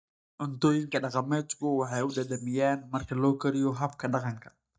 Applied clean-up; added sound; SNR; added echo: neural mask model DeepFilterNet 3.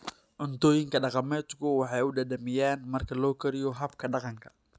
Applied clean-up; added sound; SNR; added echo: none; none; none; none.